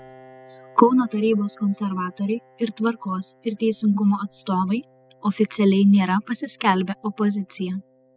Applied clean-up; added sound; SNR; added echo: classical method spectral subtraction.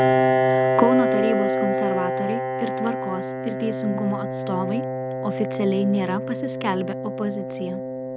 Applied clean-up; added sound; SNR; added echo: none; Piano; -2 dB; none.